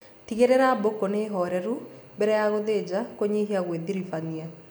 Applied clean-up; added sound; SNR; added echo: none; none; none; none.